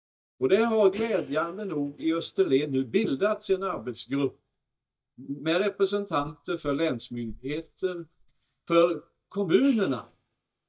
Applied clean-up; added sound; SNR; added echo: neural mask model DeepFilterNet 3.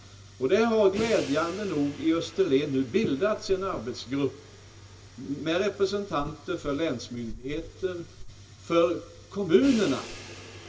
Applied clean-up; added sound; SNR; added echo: none; Crash cymbal; 19 dB; reverberation time 0.2 s.